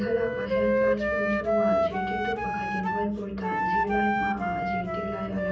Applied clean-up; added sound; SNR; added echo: none; Wind instrument, woodwind instrument; -3 dB; reverberation time 0.6 s.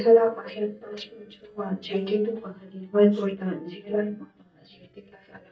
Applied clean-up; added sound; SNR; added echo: neural mask model DeepFilterNet 3.